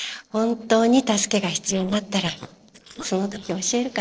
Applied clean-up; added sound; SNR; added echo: neural separator model SepFormer DNS4.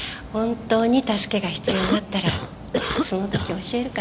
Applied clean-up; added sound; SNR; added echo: none; Cough; 2 dB; none.